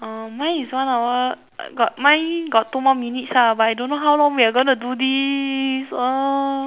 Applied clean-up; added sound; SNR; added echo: none; none; none; none.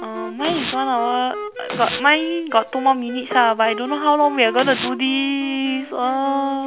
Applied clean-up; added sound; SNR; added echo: none; Wind instrument, woodwind instrument + Domestic sounds, home sounds; 11 dB; none.